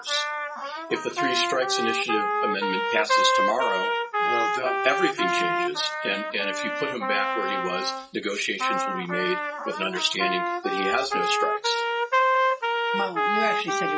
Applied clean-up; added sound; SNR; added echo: classical method WPE with log-MMSE.